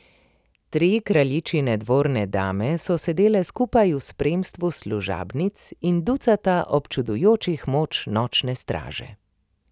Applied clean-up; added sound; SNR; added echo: none; none; none; none.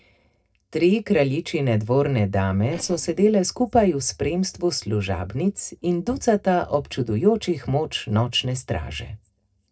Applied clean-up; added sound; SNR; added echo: neural separator model SepFormer DNS4.